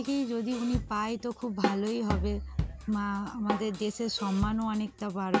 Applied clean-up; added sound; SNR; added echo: none; Drum kit; 4 dB; none.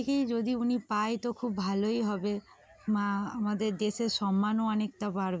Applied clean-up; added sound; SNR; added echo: none; none; none; none.